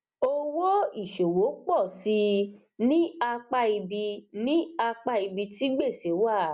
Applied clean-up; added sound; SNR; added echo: none; none; none; none.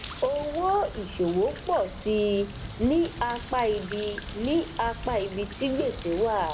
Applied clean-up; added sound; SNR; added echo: none; Bird; 11 dB; none.